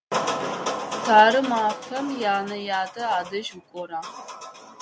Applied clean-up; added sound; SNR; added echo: none; none; none; none.